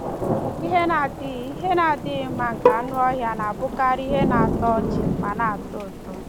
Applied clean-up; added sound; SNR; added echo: none; Thunder / Rain + Bowed string instrument; 1 dB; none.